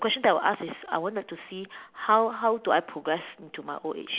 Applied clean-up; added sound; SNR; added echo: none; none; none; none.